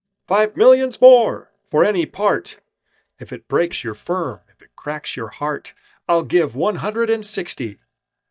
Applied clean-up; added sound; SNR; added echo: neural mask model DeepFilterNet 3.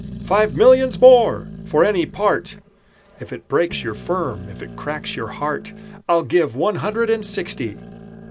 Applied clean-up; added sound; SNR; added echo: none; Growling; 16 dB; none.